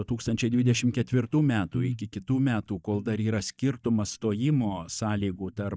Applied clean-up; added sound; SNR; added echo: neural mask model DeepFilterNet 3.